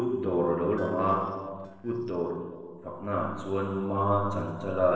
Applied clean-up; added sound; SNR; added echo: neural separator model SepFormer DNS4.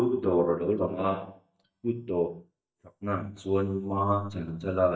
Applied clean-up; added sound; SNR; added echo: neural mask model DeepFilterNet 3.